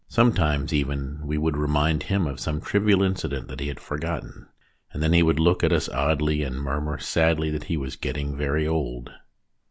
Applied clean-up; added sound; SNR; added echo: none; none; none; none.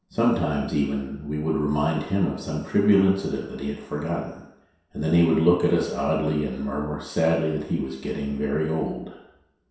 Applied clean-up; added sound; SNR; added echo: none; none; none; reverberation time 0.7 s.